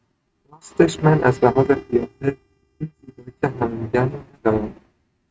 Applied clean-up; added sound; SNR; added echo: neural mask model RNNoise.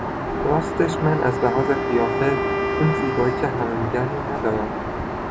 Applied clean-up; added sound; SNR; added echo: none; Wind instrument, woodwind instrument + Aircraft; 1 dB; none.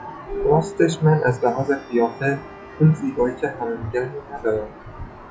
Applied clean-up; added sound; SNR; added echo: classical method log-MMSE.